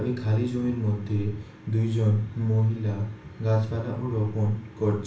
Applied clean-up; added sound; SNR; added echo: none; none; none; reverberation time 0.3 s.